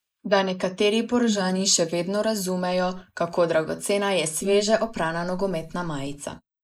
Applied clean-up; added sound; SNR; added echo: neural mask model Resemble Enhance denoiser.